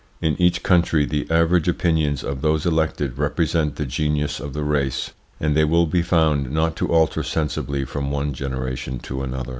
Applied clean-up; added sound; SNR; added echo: none; none; none; none.